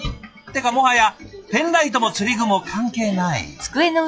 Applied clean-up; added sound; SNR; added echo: classical method log-MMSE.